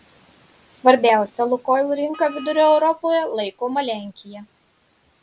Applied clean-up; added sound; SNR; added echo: none; Wind instrument, woodwind instrument; 19 dB; none.